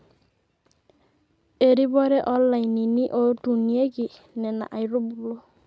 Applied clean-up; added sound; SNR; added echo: none; none; none; none.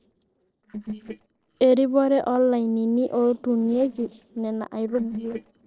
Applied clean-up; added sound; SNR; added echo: neural separator model SepFormer DNS4.